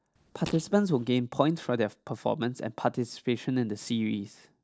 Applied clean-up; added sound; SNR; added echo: neural separator model SepFormer DNS4.